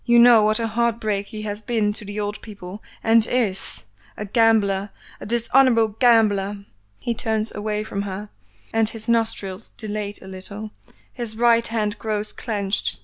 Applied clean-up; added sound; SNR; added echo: none; none; none; none.